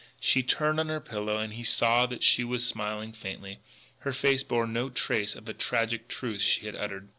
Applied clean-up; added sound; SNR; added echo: none; none; none; none.